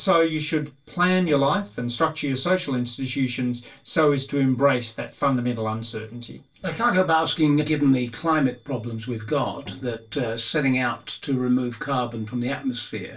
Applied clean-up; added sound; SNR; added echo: neural separator model SepFormer DNS4.